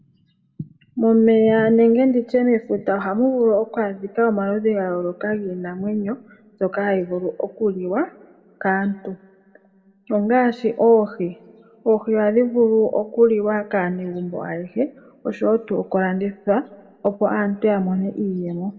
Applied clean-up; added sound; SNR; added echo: none; none; none; reverberation time 0.7 s.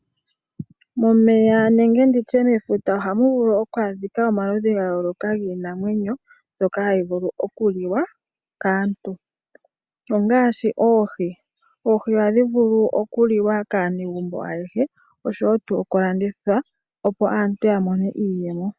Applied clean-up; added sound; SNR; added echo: none; none; none; none.